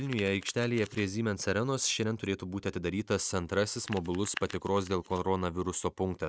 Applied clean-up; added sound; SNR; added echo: neural mask model RNNoise.